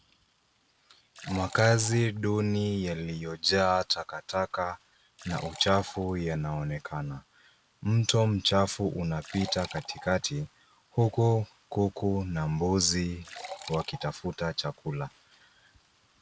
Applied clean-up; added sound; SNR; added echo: none; Liquid; 19 dB; none.